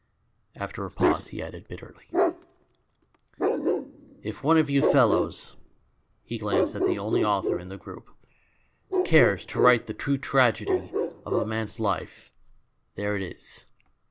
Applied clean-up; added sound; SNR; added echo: none; Bark; 2 dB; none.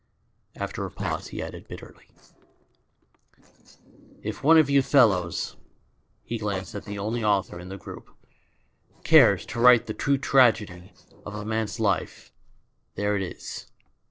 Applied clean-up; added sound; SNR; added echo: neural separator model SepFormer DNS4.